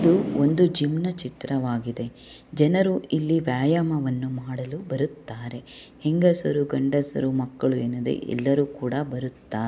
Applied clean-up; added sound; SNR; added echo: none; none; none; none.